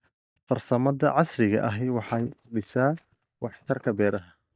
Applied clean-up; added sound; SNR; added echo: neural mask model DeepFilterNet 3.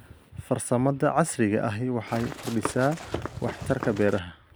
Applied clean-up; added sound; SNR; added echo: none; Run; 10 dB; none.